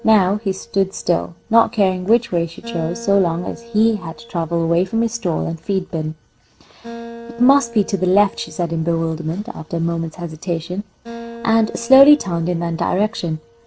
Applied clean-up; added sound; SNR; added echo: none; Acoustic guitar; 19 dB; none.